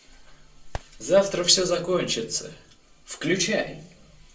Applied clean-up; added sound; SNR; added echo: none; Fireworks; 15 dB; reverberation time 0.2 s.